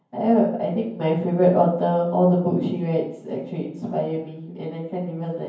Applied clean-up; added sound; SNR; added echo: none; none; none; reverberation time 0.9 s.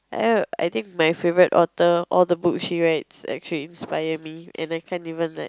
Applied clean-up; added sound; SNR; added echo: none; none; none; none.